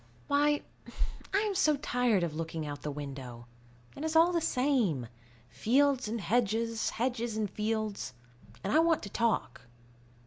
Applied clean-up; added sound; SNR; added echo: none; none; none; none.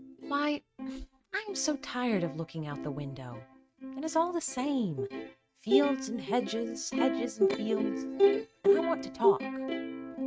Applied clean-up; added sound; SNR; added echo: neural mask model RNNoise.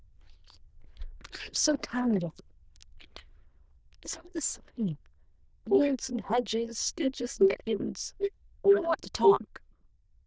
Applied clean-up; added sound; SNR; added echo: neural diffusion model UNIVERSE++.